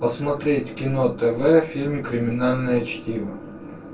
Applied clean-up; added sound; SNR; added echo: none; none; none; reverberation time 0.2 s.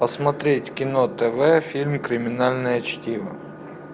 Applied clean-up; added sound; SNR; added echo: none; none; none; none.